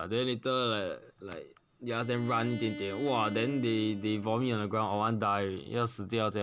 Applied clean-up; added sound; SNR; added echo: none; Bowed string instrument; 15 dB; none.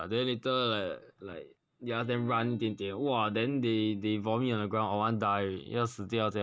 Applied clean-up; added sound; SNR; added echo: neural mask model DeepFilterNet 3.